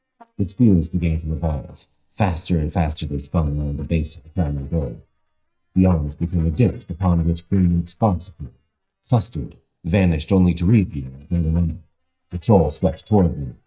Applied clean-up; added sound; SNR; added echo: neural mask model DeepFilterNet 3.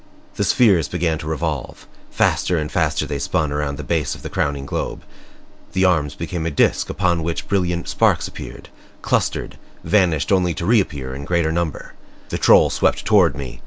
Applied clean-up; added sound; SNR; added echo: none; none; none; none.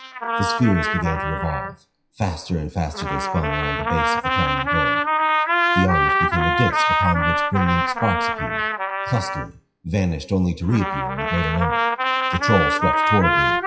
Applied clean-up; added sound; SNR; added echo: classical method WPE with log-MMSE.